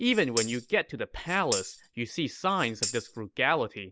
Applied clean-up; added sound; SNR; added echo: none; Tambourine; 9 dB; none.